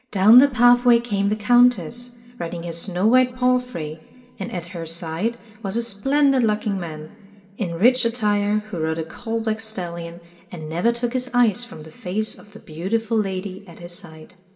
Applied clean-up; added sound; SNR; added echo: none; none; none; reverberation time 1.4 s.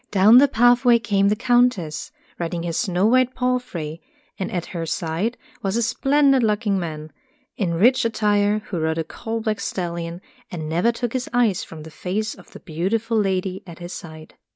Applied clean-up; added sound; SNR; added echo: none; none; none; none.